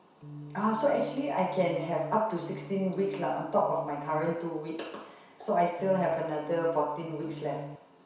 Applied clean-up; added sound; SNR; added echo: none; Organ; 13 dB; reverberation time 0.7 s.